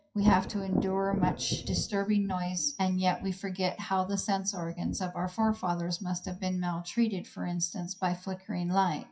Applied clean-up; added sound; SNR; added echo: classical method WPE with log-MMSE.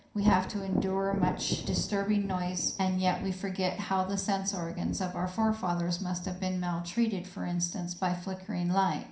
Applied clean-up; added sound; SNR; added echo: none; Thunder; 10 dB; reverberation time 0.5 s.